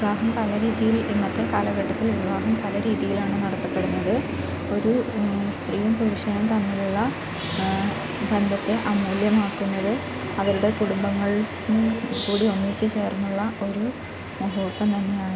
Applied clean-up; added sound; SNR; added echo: none; none; none; none.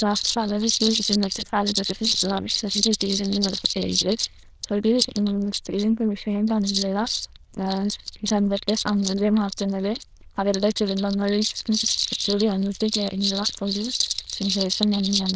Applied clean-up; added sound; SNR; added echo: neural diffusion model UNIVERSE++.